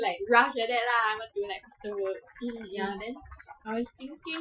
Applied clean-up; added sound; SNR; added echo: classical method Wiener filter.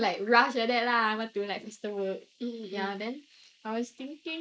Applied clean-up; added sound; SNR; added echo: neural mask model Resemble Enhance denoiser.